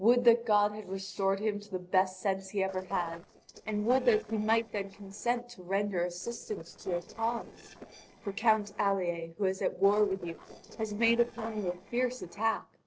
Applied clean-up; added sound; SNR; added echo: neural separator model SepFormer DNS4.